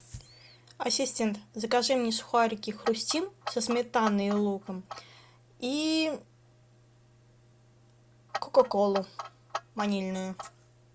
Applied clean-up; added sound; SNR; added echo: none; Clock; 11 dB; none.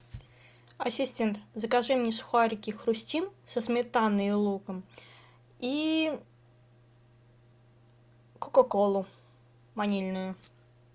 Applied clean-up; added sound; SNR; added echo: none; none; none; none.